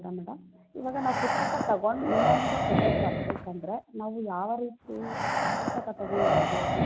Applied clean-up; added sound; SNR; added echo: none; Breathing; -3 dB; none.